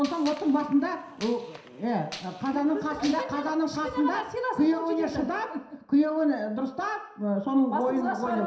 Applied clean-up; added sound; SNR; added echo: none; Gunshot, gunfire; 18 dB; reverberation time 0.7 s.